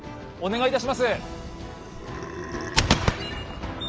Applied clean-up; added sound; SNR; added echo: none; Burping, eructation; 10 dB; none.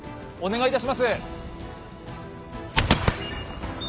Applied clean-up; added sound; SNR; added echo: none; none; none; none.